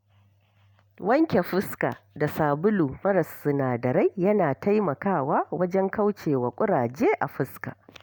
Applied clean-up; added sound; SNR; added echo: none; none; none; none.